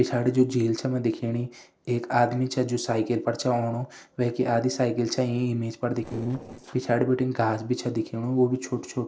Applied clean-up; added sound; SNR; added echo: neural separator model SepFormer DNS4.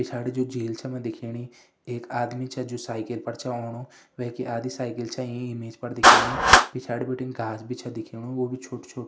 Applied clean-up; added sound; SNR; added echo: none; Clapping; -4 dB; none.